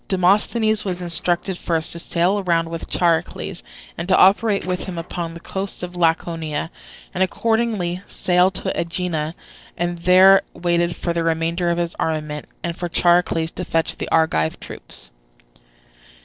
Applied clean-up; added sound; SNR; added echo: neural separator model SepFormer DNS4.